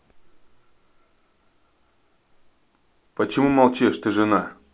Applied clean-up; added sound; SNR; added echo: none; none; none; none.